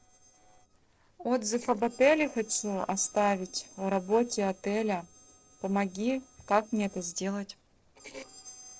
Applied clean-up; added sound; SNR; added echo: neural separator model SepFormer DNS4.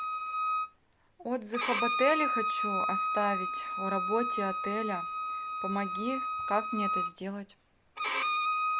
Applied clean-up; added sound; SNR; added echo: none; Bowed string instrument; -2 dB; none.